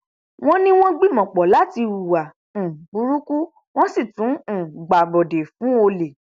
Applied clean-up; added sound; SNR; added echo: none; none; none; none.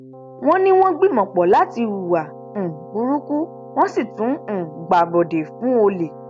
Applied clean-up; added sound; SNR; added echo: none; Keyboard (musical); 18 dB; none.